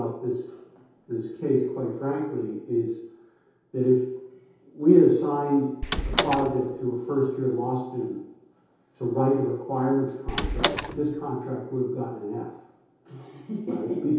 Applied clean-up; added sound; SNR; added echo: none; Door; 1 dB; reverberation time 0.8 s.